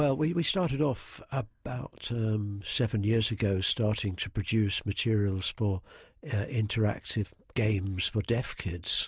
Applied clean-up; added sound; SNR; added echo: none; none; none; none.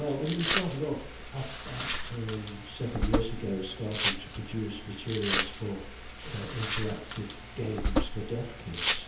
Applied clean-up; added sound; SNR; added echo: none; Domestic sounds, home sounds; -4 dB; reverberation time 0.8 s.